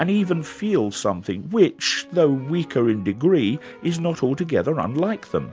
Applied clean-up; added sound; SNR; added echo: none; none; none; none.